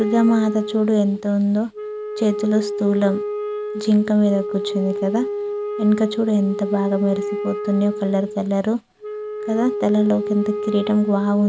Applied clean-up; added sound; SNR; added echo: none; Wind instrument, woodwind instrument; 7 dB; none.